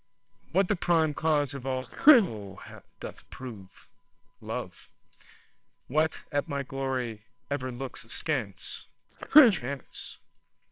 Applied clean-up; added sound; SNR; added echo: neural separator model SepFormer WHAMR!.